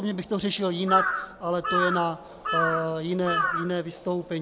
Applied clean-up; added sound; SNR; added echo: none; Bird vocalization, bird call, bird song / Crow; 1 dB; none.